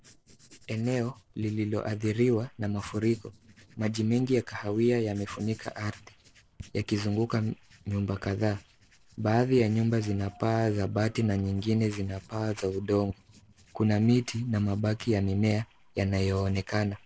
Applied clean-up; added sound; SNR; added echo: neural separator model SepFormer DNS4.